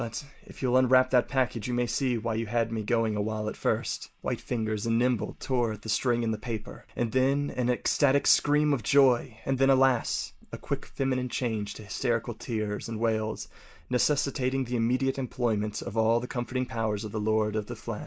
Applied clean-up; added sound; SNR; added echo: neural mask model Resemble Enhance denoiser.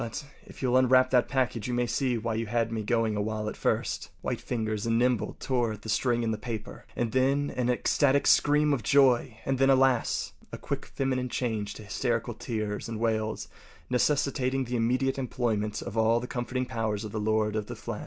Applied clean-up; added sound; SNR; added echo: none; none; none; none.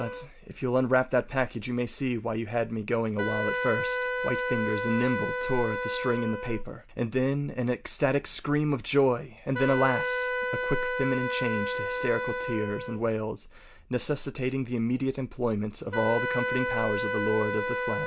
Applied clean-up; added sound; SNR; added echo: none; Wind instrument, woodwind instrument; 4 dB; none.